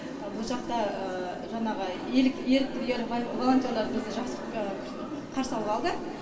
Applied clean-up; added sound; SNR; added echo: none; none; none; reverberation time 2.5 s.